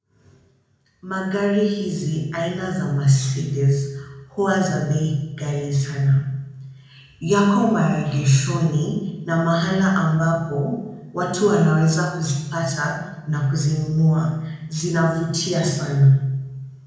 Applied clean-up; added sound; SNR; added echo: none; none; none; reverberation time 0.8 s.